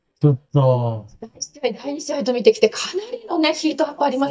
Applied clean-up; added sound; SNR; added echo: neural mask model DeepFilterNet 3.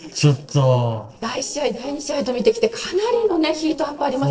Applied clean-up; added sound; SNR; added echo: neural separator model SepFormer DNS4.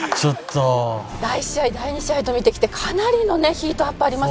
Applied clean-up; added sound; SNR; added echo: none; none; none; none.